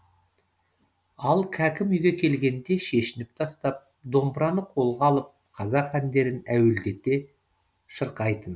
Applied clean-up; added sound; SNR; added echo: none; none; none; none.